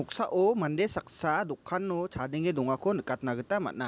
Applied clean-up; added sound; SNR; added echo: none; none; none; none.